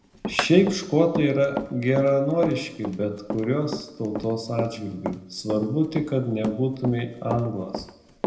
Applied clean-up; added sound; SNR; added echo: none; Run; 10 dB; reverberation time 0.6 s.